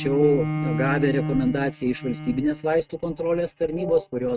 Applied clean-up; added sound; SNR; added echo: neural mask model RNNoise.